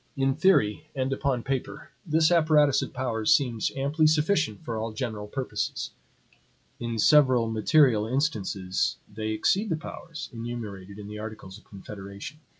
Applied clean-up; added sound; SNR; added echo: none; none; none; none.